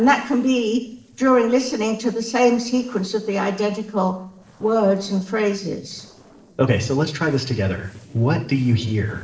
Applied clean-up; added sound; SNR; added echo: neural separator model SepFormer DNS4.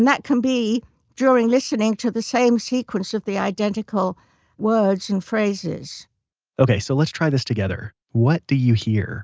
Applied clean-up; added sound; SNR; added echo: none; none; none; none.